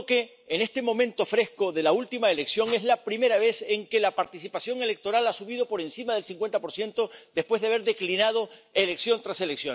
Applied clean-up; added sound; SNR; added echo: none; none; none; none.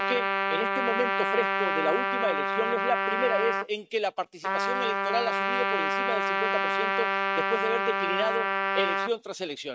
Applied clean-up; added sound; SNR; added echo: neural mask model RNNoise.